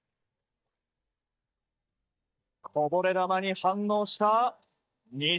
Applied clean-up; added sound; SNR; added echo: neural mask model DeepFilterNet 3.